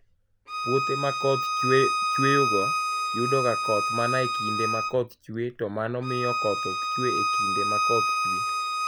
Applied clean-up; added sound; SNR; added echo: none; Bowed string instrument; -2 dB; none.